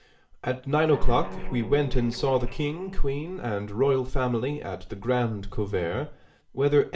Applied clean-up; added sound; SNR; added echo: none; Guitar; 16 dB; reverberation time 0.4 s.